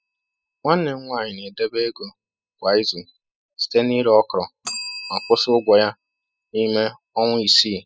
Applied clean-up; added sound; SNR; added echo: classical method spectral subtraction.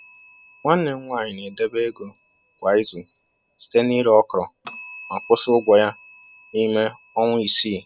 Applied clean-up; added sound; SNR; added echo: none; Bell; 19 dB; none.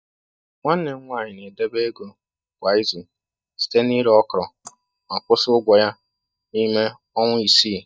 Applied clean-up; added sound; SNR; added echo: neural mask model DeepFilterNet 3.